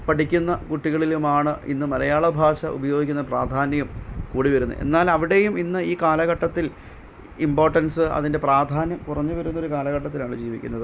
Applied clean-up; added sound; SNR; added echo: none; none; none; none.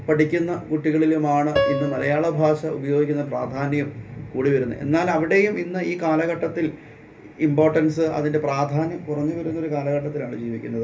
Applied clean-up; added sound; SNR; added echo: none; Piano; 8 dB; reverberation time 0.3 s.